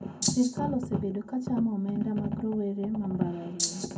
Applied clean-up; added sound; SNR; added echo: none; Rattle (instrument); 2 dB; reverberation time 0.3 s.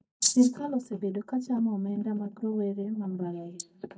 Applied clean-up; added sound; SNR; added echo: neural mask model DeepFilterNet 3.